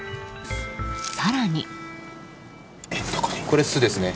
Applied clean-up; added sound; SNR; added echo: none; none; none; none.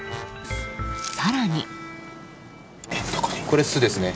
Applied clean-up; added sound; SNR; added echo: none; Brass instrument; 20 dB; none.